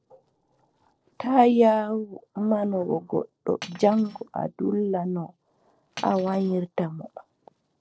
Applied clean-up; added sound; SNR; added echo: neural separator model SepFormer DNS4.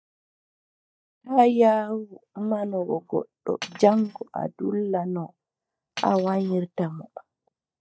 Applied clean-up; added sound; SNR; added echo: neural mask model DeepFilterNet 3.